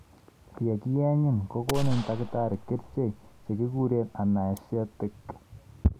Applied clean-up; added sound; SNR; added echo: none; Gunshot, gunfire; 9 dB; none.